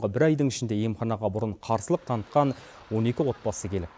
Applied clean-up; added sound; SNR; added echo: none; none; none; none.